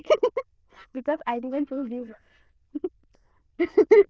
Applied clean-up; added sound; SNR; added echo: neural diffusion model UNIVERSE++.